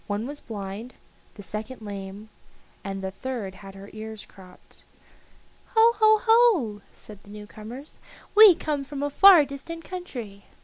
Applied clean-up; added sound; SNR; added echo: none; none; none; none.